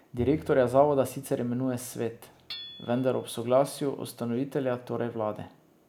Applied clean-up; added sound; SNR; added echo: none; Bowed string instrument + Hammer / Chink, clink; 20 dB; none.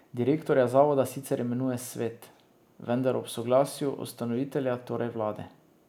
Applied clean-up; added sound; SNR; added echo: none; none; none; none.